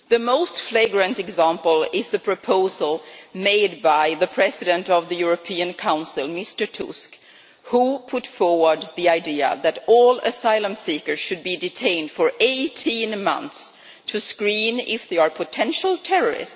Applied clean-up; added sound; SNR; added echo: none; none; none; none.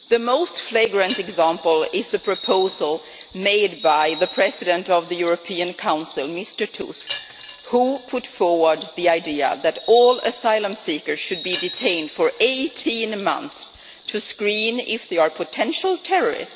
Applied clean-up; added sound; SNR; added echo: none; Bird vocalization, bird call, bird song + Wind chime; 16 dB; none.